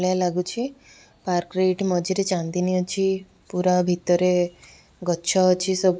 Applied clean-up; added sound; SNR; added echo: none; none; none; none.